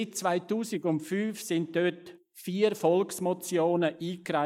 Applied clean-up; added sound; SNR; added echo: neural mask model Resemble Enhance denoiser.